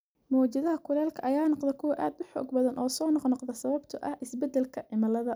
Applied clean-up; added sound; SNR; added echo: none; none; none; none.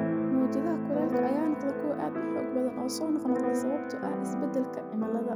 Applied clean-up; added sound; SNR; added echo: none; Keyboard (musical); 0 dB; none.